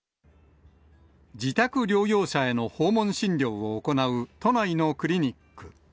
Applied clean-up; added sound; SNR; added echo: none; none; none; none.